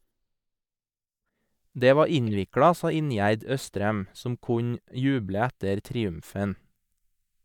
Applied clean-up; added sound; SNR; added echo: neural mask model DeepFilterNet 3.